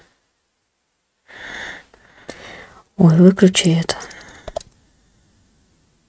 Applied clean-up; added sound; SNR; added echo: neural mask model RNNoise.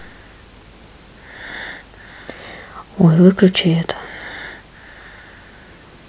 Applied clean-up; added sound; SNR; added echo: none; none; none; none.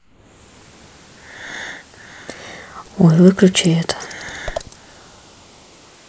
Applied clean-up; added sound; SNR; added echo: neural mask model Resemble Enhance denoiser.